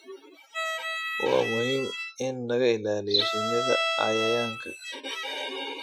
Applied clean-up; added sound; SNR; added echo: classical method Wiener filter.